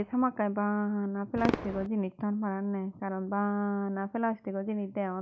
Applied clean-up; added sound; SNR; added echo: none; Fireworks; 12 dB; none.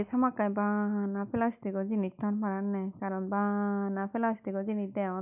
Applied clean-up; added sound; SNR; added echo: none; none; none; none.